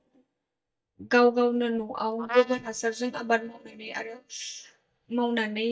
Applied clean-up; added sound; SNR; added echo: neural mask model DeepFilterNet 3.